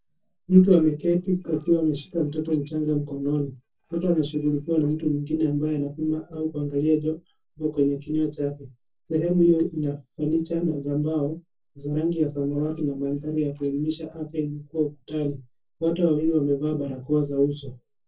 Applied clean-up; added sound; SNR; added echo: neural separator model SepFormer DNS4.